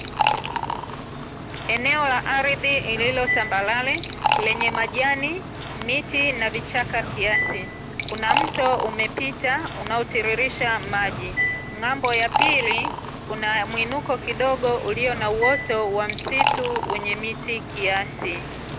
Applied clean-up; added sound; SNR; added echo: none; Liquid; 3 dB; none.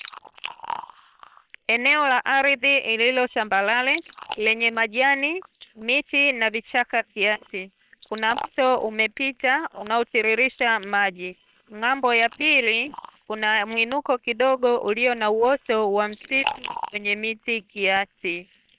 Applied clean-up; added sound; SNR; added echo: neural separator model SepFormer WHAM!.